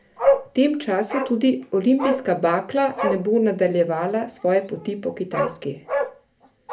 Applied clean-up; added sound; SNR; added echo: none; Bark; 5 dB; reverberation time 0.3 s.